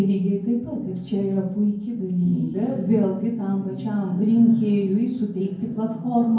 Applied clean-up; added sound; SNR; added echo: none; none; none; reverberation time 0.9 s.